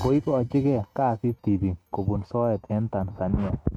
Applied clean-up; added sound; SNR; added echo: neural mask model RNNoise.